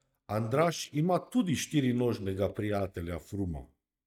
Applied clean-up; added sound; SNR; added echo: neural mask model DeepFilterNet 3.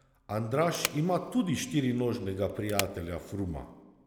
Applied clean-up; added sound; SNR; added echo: none; Wood; 10 dB; none.